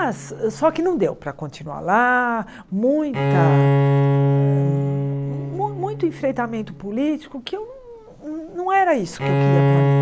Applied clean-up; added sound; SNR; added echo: none; Bowed string instrument; -2 dB; none.